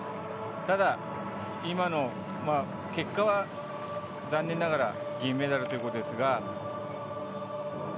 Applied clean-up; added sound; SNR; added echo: none; none; none; none.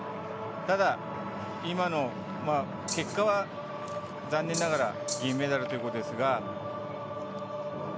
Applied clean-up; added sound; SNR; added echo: none; Rattle (instrument); 7 dB; none.